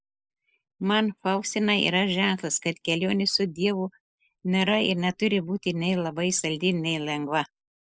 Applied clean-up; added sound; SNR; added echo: neural mask model Resemble Enhance denoiser.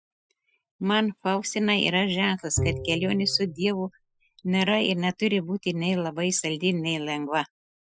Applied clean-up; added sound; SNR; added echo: classical method Wiener filter.